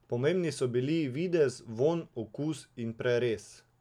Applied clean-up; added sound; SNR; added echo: none; none; none; none.